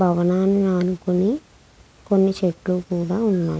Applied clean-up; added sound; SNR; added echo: none; none; none; none.